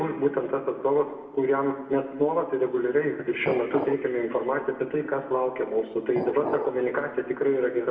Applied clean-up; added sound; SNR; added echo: none; Glass; 8 dB; reverberation time 1.9 s.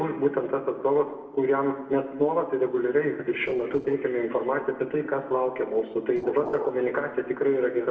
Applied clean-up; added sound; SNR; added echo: neural separator model SepFormer DNS4.